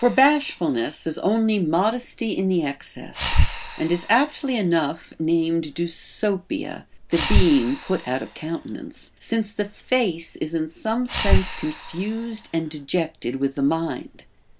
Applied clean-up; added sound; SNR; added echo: none; Breathing; 4 dB; none.